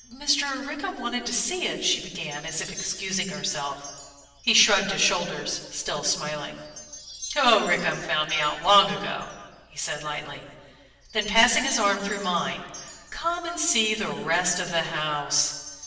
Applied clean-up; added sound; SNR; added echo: none; Wind chime; 19 dB; reverberation time 1.3 s.